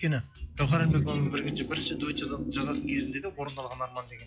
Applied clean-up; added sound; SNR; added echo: classical method log-MMSE.